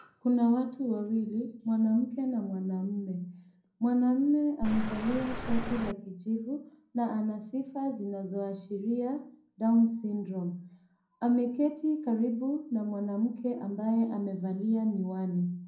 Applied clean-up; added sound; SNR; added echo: none; Cricket; -5 dB; reverberation time 0.5 s.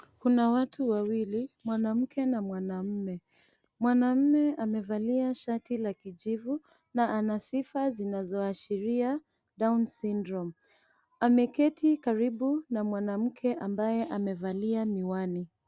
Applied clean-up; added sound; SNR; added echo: none; none; none; none.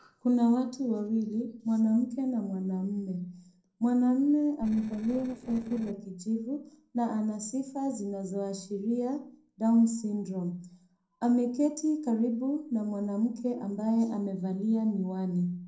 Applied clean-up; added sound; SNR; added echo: neural separator model SepFormer DNS4.